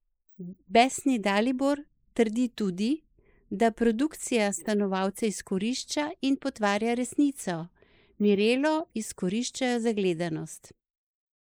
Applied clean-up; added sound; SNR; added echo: neural mask model Resemble Enhance denoiser.